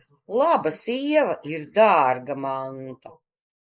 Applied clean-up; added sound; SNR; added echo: neural mask model Resemble Enhance denoiser.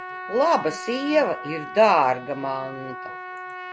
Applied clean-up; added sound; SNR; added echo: none; Trumpet; 12 dB; none.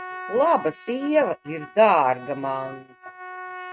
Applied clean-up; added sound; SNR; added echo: neural mask model RNNoise.